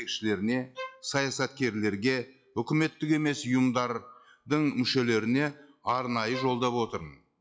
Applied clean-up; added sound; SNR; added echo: classical method log-MMSE.